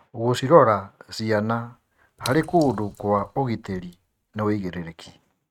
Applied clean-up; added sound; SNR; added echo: neural mask model RNNoise.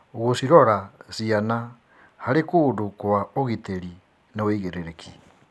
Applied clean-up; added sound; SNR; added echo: none; none; none; none.